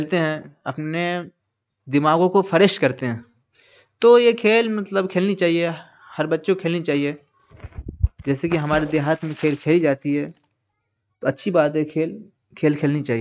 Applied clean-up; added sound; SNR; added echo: neural mask model RNNoise.